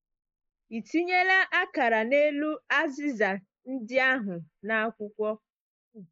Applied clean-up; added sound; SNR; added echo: neural mask model Resemble Enhance denoiser.